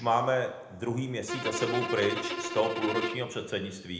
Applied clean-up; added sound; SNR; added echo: none; Bowed string instrument; 4 dB; reverberation time 0.7 s.